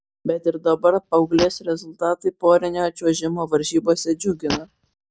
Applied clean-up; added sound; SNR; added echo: none; Fart; 14 dB; none.